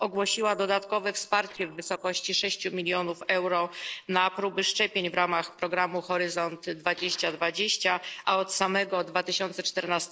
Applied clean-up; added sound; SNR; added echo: neural separator model SepFormer DNS4.